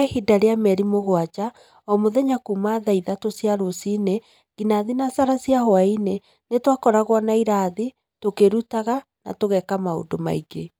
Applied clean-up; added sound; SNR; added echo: none; none; none; none.